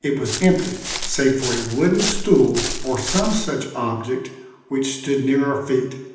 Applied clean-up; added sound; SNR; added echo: none; Walk, footsteps; 6 dB; reverberation time 0.9 s.